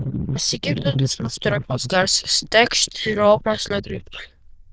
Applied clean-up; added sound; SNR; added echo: neural diffusion model UNIVERSE++.